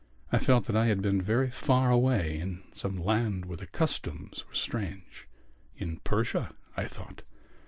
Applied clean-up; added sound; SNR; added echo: none; none; none; none.